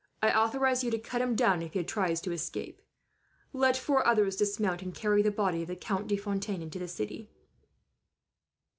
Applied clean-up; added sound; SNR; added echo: none; none; none; none.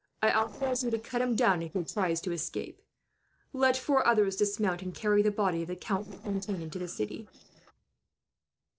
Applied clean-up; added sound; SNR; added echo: neural separator model SepFormer DNS4.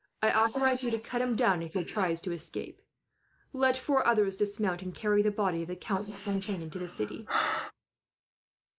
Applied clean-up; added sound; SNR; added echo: neural mask model Resemble Enhance denoiser.